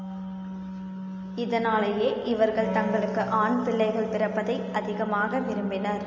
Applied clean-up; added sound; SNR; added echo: none; Wind instrument, woodwind instrument; 8 dB; none.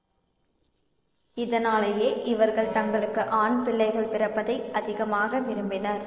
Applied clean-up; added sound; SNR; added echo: neural separator model SepFormer DNS4.